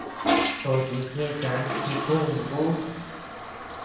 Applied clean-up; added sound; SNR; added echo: none; Toilet flush; 2 dB; reverberation time 0.7 s.